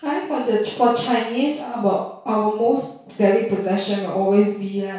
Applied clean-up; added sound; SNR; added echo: none; none; none; reverberation time 0.6 s.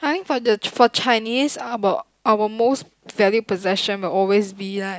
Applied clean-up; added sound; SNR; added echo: none; none; none; none.